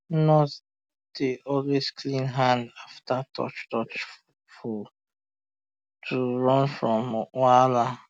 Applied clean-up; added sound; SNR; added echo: none; none; none; none.